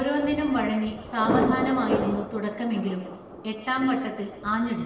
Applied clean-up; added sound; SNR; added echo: none; Thunder; 4 dB; reverberation time 1.0 s.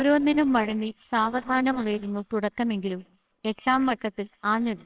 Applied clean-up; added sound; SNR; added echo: neural separator model SepFormer WHAMR!.